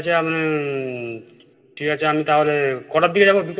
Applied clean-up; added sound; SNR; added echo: none; none; none; reverberation time 1.9 s.